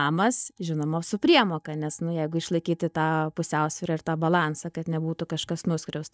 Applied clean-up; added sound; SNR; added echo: neural mask model DeepFilterNet 3.